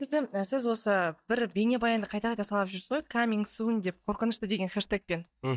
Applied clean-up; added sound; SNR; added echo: neural mask model DeepFilterNet 3.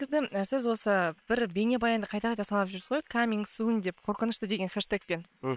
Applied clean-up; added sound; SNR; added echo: neural separator model SepFormer WHAM!.